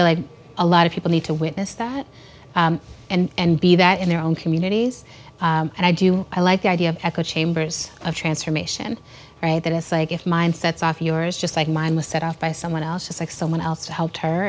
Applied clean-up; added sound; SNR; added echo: none; none; none; none.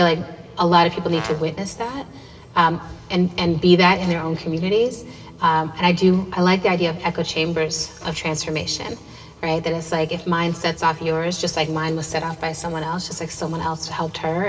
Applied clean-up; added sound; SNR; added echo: none; Brass instrument; 14 dB; reverberation time 2.8 s.